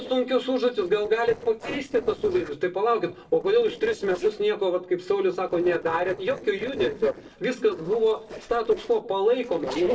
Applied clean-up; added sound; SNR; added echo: neural separator model SepFormer DNS4.